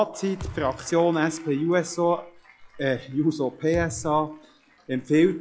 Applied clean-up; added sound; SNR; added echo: classical method log-MMSE.